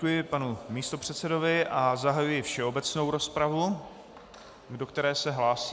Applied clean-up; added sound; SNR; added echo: none; none; none; none.